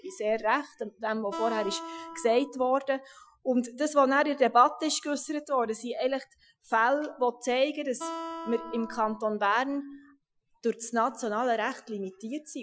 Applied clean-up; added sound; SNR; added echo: classical method Wiener filter.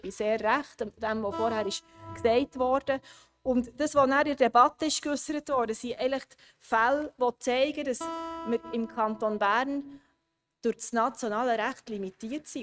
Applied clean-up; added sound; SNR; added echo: neural mask model RNNoise.